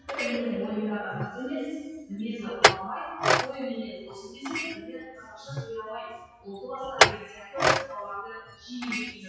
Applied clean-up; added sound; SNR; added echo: classical method WPE with log-MMSE.